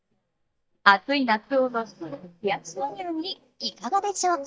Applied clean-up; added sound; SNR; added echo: neural mask model DeepFilterNet 3.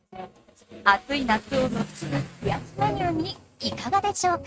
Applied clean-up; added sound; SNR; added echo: neural mask model RNNoise.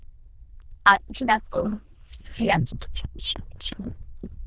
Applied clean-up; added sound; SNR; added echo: neural diffusion model UNIVERSE++.